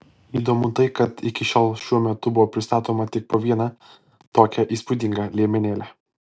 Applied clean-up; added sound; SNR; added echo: none; none; none; none.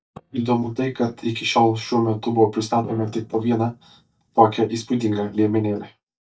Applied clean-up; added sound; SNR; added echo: neural mask model DeepFilterNet 3.